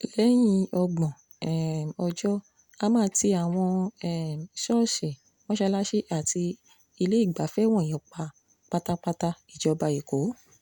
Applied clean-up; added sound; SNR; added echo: none; none; none; none.